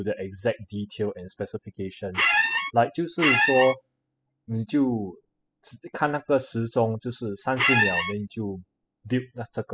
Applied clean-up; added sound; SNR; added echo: classical method spectral subtraction.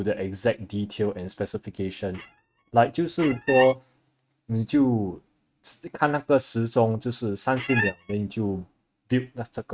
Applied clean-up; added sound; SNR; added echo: neural mask model RNNoise.